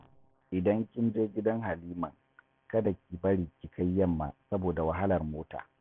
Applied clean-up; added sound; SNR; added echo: none; none; none; none.